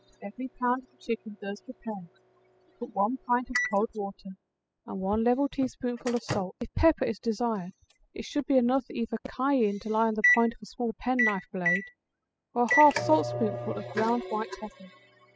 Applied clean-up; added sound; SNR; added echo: classical method spectral subtraction.